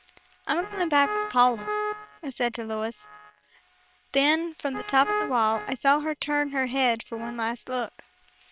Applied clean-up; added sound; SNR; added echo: neural separator model SepFormer WHAM!.